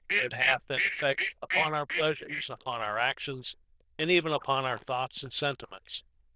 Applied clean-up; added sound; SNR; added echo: neural diffusion model UNIVERSE++.